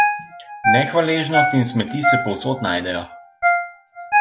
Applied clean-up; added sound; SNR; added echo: none; Ringtone; -2 dB; none.